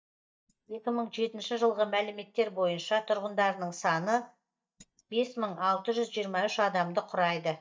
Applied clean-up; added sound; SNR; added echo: neural mask model DeepFilterNet 3.